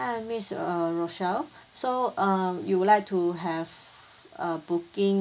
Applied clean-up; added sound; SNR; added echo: none; none; none; none.